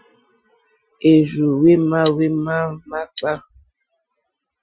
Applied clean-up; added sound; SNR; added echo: classical method Wiener filter.